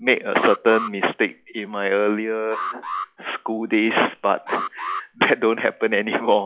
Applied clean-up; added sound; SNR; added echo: classical method log-MMSE.